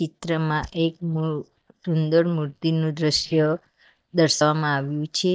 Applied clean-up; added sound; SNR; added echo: neural mask model DeepFilterNet 3.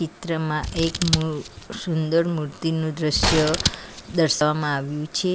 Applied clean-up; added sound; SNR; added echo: none; Gunshot, gunfire + Scissors; 5 dB; none.